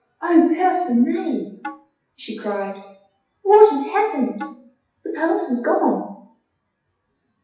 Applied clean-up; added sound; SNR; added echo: classical method WPE with log-MMSE.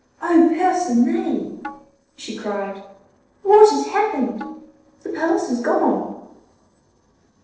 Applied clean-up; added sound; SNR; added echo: neural separator model SepFormer DNS4.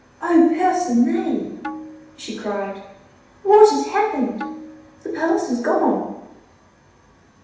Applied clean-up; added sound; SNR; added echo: none; Tabla; 16 dB; reverberation time 0.8 s.